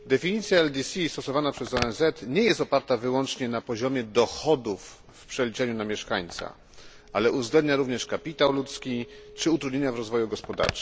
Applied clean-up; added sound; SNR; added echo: none; Telephone; 16 dB; none.